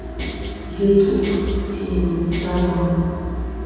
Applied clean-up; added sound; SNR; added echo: none; Bell; 15 dB; reverberation time 2.1 s.